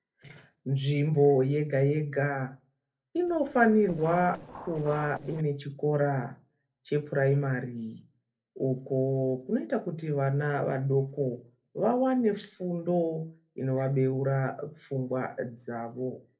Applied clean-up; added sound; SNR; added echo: neural separator model SepFormer DNS4.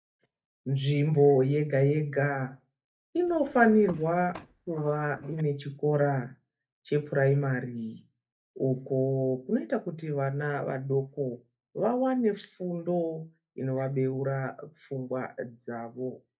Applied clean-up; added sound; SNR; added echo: neural mask model DeepFilterNet 3.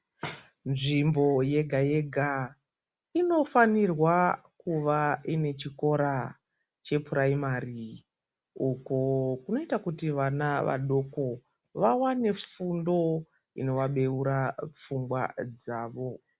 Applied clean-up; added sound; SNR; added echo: none; none; none; none.